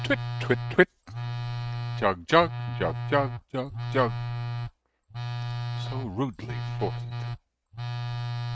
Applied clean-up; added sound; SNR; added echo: neural mask model RNNoise.